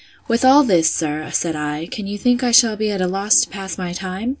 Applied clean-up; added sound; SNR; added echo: none; none; none; none.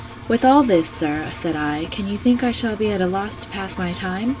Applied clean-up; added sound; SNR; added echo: none; Engine; 16 dB; none.